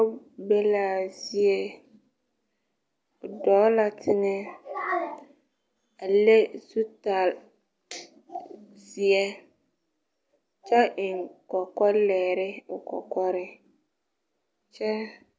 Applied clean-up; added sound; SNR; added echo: none; none; none; none.